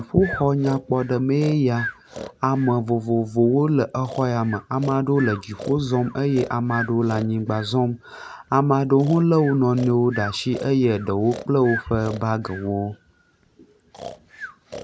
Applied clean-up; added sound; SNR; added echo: none; Breathing; 15 dB; none.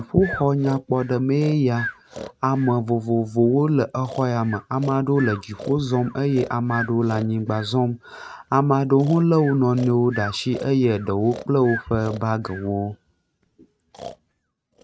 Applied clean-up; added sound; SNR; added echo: neural mask model RNNoise.